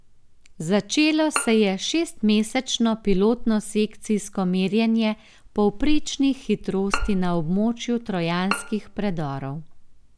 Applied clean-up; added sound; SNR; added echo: none; Bowed string instrument; 13 dB; none.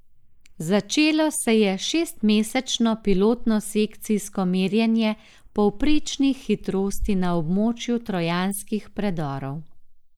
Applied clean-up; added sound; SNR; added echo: neural mask model Resemble Enhance denoiser.